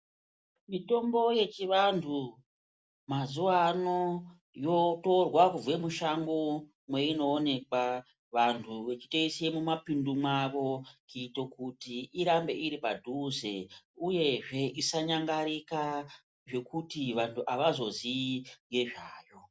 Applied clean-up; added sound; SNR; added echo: none; none; none; none.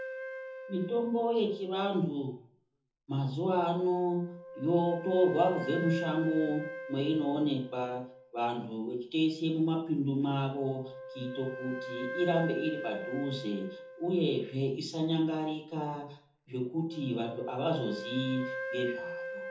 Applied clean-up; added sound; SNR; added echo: none; Wind instrument, woodwind instrument; 11 dB; reverberation time 0.5 s.